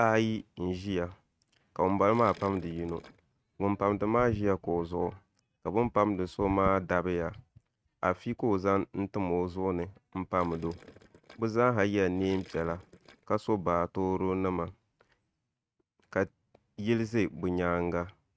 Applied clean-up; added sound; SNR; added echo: neural mask model RNNoise.